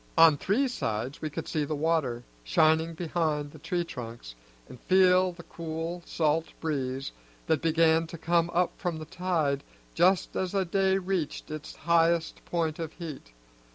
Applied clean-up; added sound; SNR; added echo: none; none; none; none.